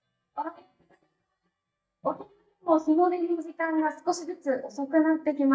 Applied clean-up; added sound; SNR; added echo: neural mask model DeepFilterNet 3.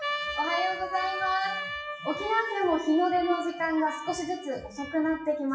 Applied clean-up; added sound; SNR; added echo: classical method WPE with log-MMSE.